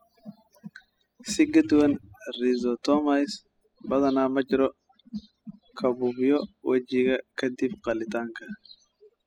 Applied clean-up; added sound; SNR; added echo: classical method spectral subtraction.